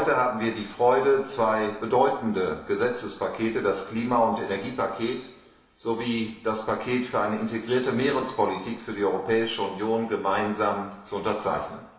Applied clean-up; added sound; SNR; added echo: none; none; none; reverberation time 0.7 s.